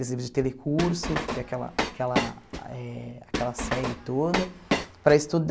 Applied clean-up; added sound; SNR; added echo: none; Train; 4 dB; none.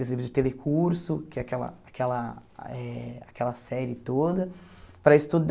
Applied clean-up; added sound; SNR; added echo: none; none; none; none.